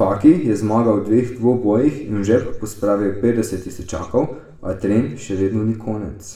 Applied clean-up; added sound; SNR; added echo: none; none; none; reverberation time 0.7 s.